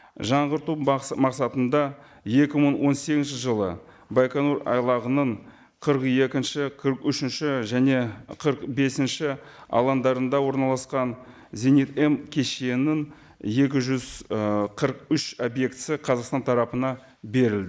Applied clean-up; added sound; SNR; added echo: neural mask model Resemble Enhance denoiser.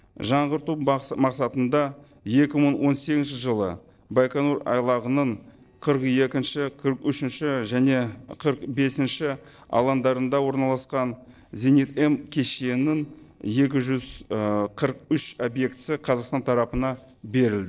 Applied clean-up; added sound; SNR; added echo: neural separator model SepFormer DNS4.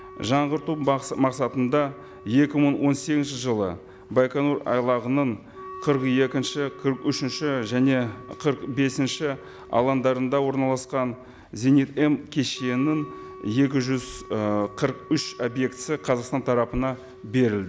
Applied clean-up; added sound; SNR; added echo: none; Wind instrument, woodwind instrument; 19 dB; none.